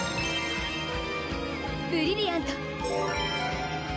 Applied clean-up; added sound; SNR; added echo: none; Piano; 6 dB; none.